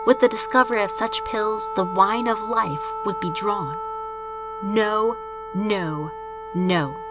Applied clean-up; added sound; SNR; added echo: none; Wind instrument, woodwind instrument; 8 dB; none.